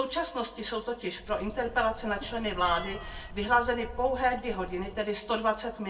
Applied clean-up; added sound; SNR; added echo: none; Cat; 12 dB; reverberation time 0.2 s.